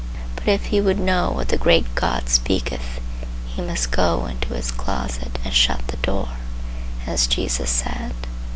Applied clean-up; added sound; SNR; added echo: none; none; none; none.